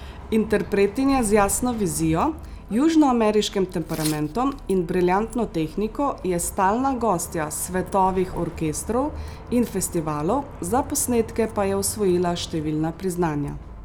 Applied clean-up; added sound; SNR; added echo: none; Bus + Tearing; 14 dB; none.